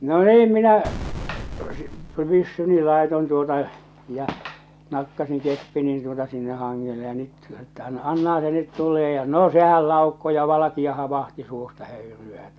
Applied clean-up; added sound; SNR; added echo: none; Boom; 10 dB; none.